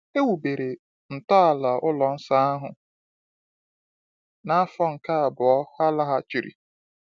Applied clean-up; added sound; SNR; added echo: none; none; none; none.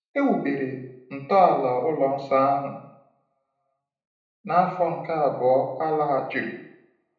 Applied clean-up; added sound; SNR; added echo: none; none; none; reverberation time 0.7 s.